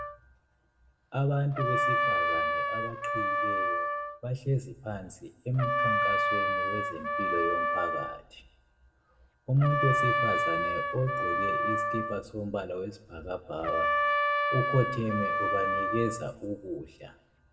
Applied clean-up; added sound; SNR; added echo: none; Trumpet; -3 dB; reverberation time 0.7 s.